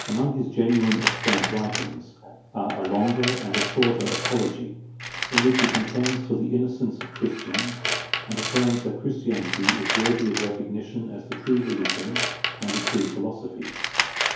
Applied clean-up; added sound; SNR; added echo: none; Tools; 4 dB; reverberation time 2.4 s.